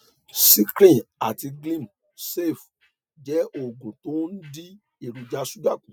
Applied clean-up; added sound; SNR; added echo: none; none; none; none.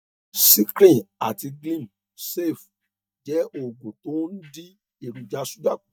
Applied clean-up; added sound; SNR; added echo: neural mask model DeepFilterNet 3.